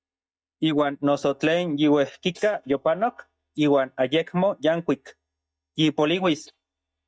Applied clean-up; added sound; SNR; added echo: neural mask model DeepFilterNet 3.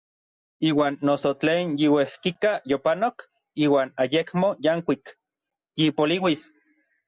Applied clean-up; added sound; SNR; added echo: none; none; none; none.